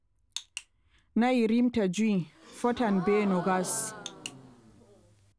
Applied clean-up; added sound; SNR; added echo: none; Gasp; 13 dB; none.